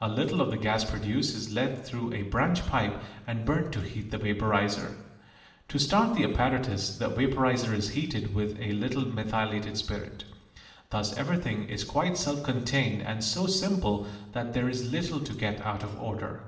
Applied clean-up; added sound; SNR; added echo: none; none; none; reverberation time 0.9 s.